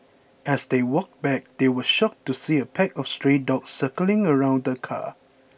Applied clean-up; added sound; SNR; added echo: none; none; none; none.